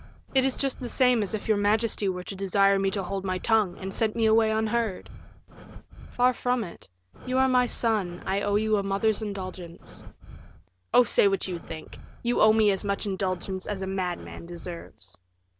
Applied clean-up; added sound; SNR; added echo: none; Breathing; 16 dB; none.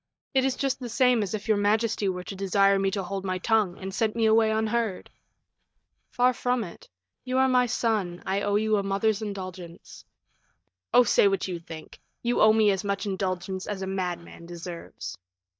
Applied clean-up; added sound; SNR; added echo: neural mask model DeepFilterNet 3.